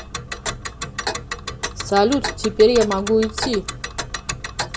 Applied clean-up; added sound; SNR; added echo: none; Tick; 7 dB; none.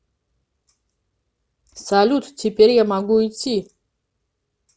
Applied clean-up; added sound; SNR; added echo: none; none; none; none.